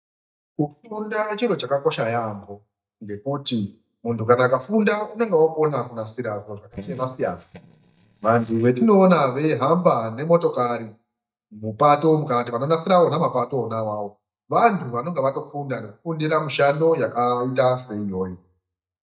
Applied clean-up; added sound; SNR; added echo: neural mask model DeepFilterNet 3.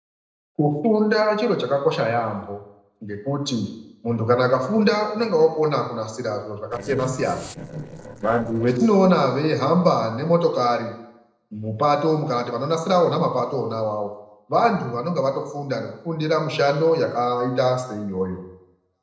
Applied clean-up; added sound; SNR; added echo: neural separator model SepFormer DNS4.